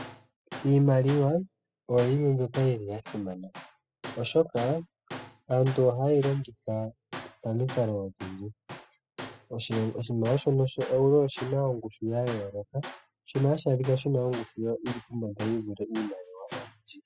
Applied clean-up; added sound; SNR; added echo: classical method spectral subtraction.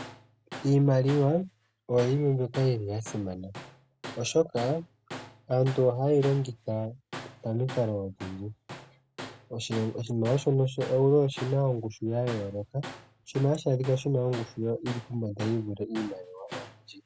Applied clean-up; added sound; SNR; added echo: none; Tools; 16 dB; none.